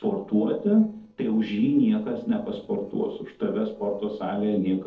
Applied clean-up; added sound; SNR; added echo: neural separator model SepFormer DNS4.